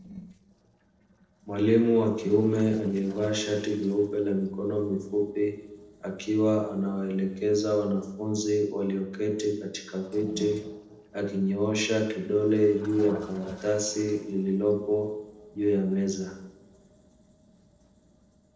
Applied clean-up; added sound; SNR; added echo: neural separator model SepFormer DNS4.